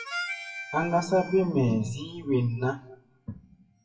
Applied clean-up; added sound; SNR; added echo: classical method WPE with log-MMSE.